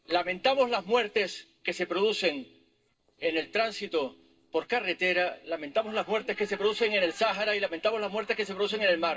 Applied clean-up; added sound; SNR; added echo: neural separator model SepFormer DNS4.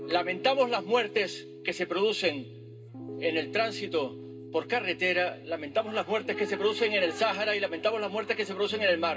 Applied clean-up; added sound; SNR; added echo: none; Piano; 13 dB; reverberation time 0.2 s.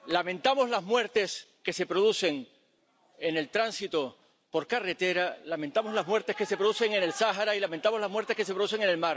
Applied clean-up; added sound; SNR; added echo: none; none; none; none.